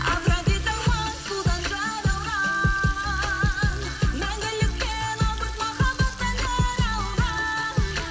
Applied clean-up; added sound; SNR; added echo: none; Frying (food); 20 dB; reverberation time 1.3 s.